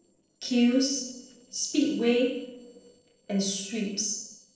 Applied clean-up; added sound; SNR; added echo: neural separator model SepFormer DNS4.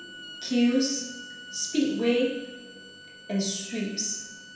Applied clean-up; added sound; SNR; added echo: none; Bowed string instrument; 16 dB; reverberation time 0.9 s.